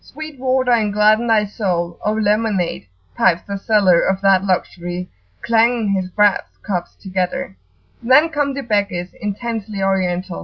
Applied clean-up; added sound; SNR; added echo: none; none; none; none.